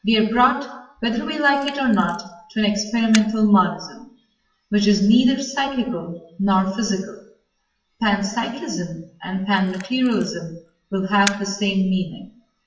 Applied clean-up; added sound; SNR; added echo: classical method WPE with log-MMSE.